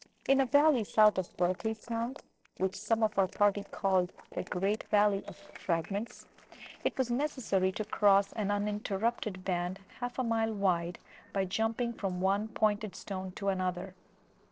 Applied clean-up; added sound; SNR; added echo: neural separator model SepFormer DNS4.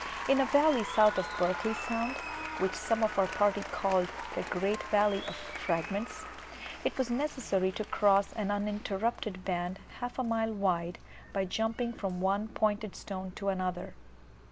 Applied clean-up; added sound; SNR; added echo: none; Applause; 11 dB; none.